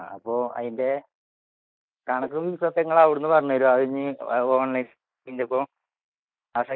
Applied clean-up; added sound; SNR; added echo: neural mask model Resemble Enhance denoiser.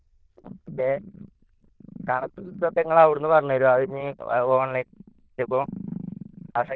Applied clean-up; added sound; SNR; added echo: neural diffusion model UNIVERSE++.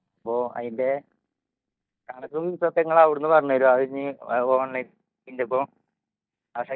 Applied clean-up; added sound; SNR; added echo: neural mask model DeepFilterNet 3.